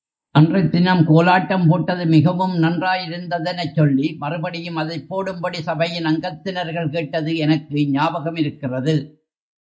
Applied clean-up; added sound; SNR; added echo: neural mask model Resemble Enhance denoiser.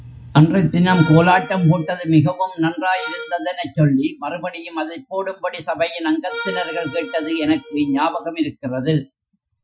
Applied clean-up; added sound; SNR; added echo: classical method Wiener filter.